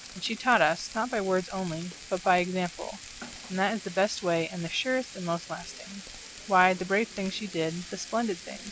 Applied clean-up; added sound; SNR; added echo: none; Frying (food); 15 dB; none.